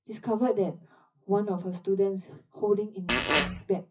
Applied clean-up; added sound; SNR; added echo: classical method WPE with log-MMSE.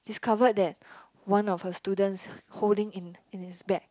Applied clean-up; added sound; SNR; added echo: none; none; none; none.